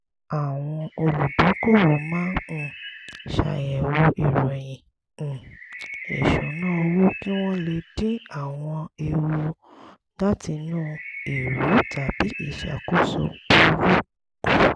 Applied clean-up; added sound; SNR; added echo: none; Bird; 14 dB; none.